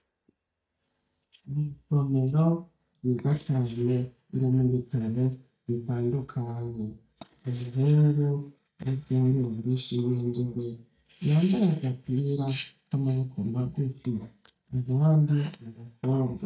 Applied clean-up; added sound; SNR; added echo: neural mask model DeepFilterNet 3.